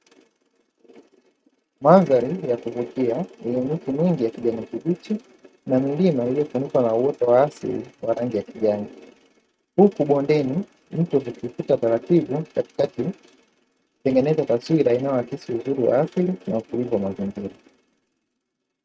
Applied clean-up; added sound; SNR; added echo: neural mask model RNNoise.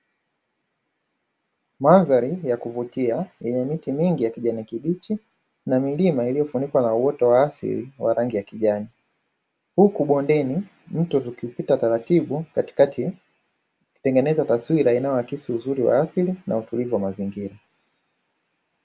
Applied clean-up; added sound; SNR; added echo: none; none; none; none.